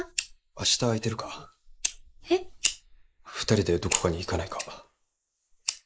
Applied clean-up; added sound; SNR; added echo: neural mask model Resemble Enhance denoiser.